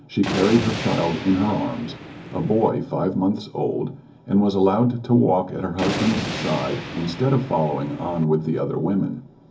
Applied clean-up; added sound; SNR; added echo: none; Thunder; 8 dB; reverberation time 0.4 s.